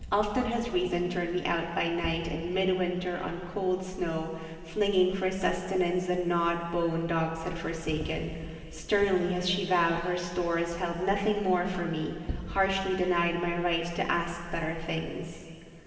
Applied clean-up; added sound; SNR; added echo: none; none; none; reverberation time 2.6 s.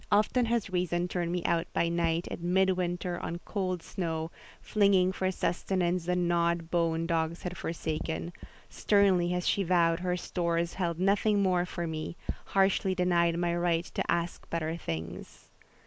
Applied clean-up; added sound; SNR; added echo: none; none; none; none.